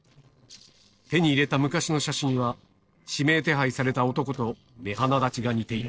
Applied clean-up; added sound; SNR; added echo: neural separator model SepFormer DNS4.